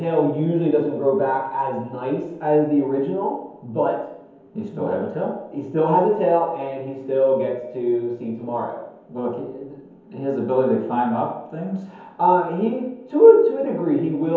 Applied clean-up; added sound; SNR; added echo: none; none; none; reverberation time 0.9 s.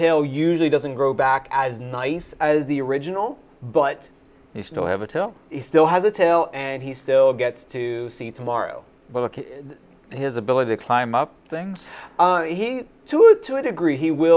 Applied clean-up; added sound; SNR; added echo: none; none; none; none.